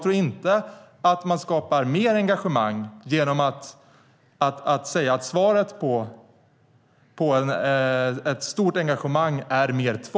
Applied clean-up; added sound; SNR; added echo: none; none; none; none.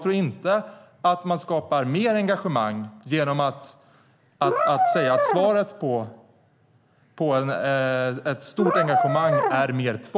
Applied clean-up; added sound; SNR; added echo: none; Brass instrument; -1 dB; none.